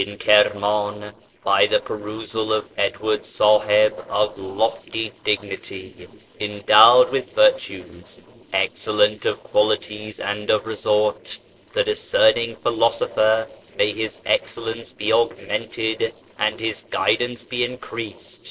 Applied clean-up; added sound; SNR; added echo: neural separator model SepFormer DNS4.